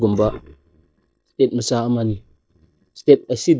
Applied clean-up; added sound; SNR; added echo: neural mask model DeepFilterNet 3.